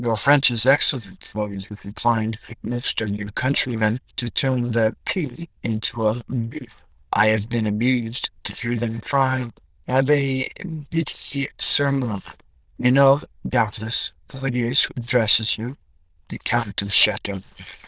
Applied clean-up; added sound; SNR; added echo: neural diffusion model UNIVERSE++.